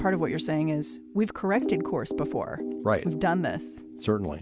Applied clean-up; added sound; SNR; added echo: none; none; none; none.